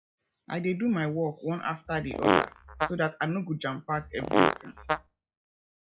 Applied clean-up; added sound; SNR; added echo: classical method log-MMSE.